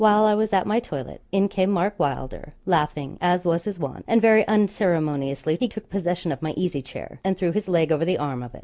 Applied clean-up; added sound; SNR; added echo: none; none; none; none.